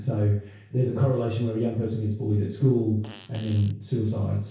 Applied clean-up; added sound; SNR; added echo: none; Fart; 20 dB; reverberation time 0.6 s.